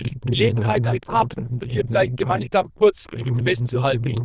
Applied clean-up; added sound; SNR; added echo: neural diffusion model UNIVERSE++.